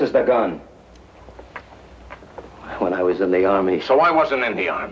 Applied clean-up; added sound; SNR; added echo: none; none; none; none.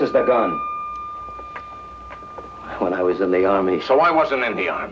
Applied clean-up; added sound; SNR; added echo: none; Wind instrument, woodwind instrument; 12 dB; none.